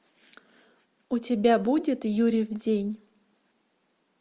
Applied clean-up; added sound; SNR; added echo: none; none; none; none.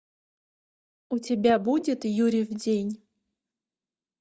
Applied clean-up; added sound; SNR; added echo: neural mask model DeepFilterNet 3.